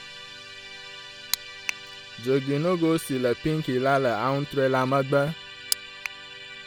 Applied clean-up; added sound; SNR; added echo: none; Musical instrument; 15 dB; none.